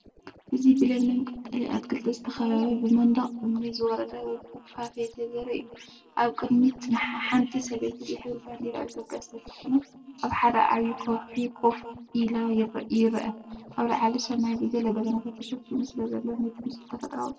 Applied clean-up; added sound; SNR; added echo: neural separator model SepFormer DNS4.